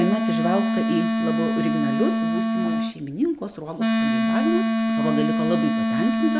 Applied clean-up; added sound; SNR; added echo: none; Wind instrument, woodwind instrument; -4 dB; none.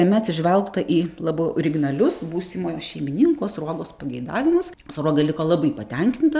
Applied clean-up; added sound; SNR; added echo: none; none; none; none.